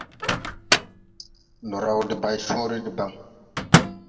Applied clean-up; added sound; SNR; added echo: none; Microwave oven; -3 dB; reverberation time 1.0 s.